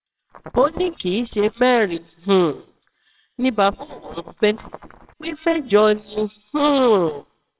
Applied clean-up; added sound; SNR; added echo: neural separator model SepFormer WHAMR!.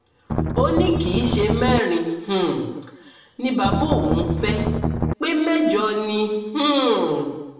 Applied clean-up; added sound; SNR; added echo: none; Strum; 0 dB; reverberation time 1.0 s.